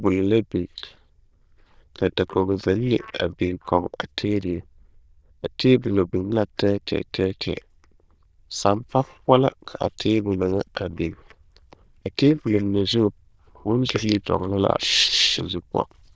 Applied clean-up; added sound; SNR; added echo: neural diffusion model UNIVERSE++.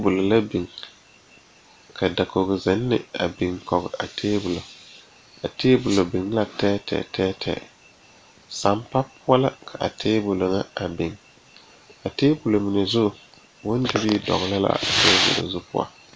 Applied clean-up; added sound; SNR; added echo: none; none; none; none.